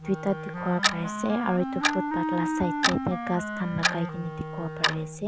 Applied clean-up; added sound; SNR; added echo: none; Wind instrument, woodwind instrument + Clock; -1 dB; none.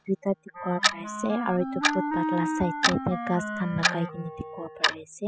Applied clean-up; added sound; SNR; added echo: classical method spectral subtraction.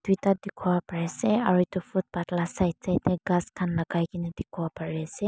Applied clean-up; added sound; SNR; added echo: none; none; none; none.